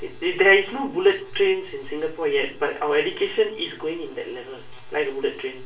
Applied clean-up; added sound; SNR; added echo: none; none; none; reverberation time 0.3 s.